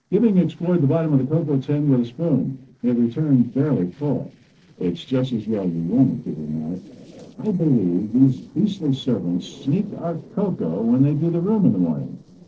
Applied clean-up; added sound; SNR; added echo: neural separator model SepFormer DNS4.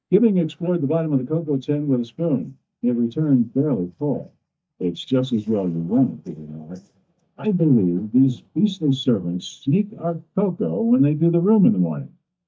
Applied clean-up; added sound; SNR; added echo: neural mask model DeepFilterNet 3.